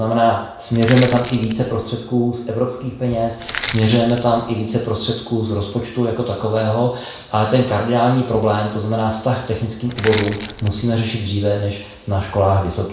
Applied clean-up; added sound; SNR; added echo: none; Crushing; 11 dB; reverberation time 0.6 s.